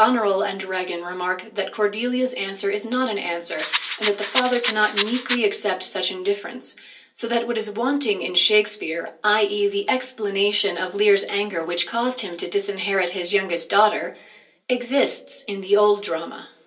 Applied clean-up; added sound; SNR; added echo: none; Rattle; 4 dB; reverberation time 0.3 s.